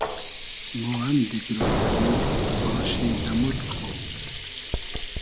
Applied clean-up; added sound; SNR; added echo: none; Sink (filling or washing) + Explosion; -4 dB; none.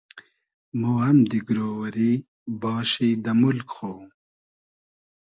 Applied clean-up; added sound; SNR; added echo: none; none; none; none.